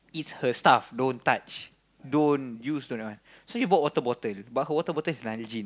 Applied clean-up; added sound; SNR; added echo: none; none; none; none.